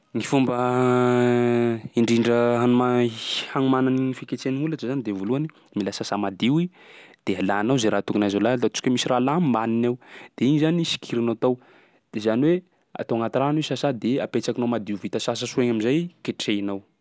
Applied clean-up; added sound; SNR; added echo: none; none; none; none.